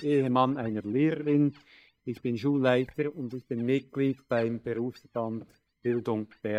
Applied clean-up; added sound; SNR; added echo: neural mask model DeepFilterNet 3.